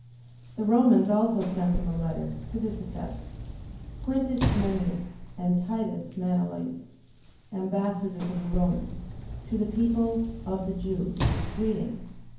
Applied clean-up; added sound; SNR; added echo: none; Sliding door / Slam; 7 dB; reverberation time 0.9 s.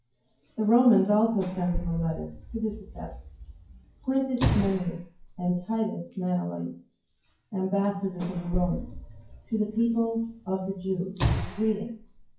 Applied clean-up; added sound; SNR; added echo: classical method WPE with log-MMSE.